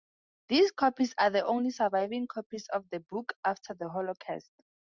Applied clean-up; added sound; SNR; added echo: none; none; none; none.